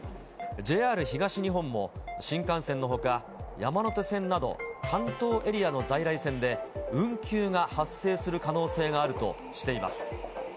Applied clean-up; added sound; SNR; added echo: none; none; none; none.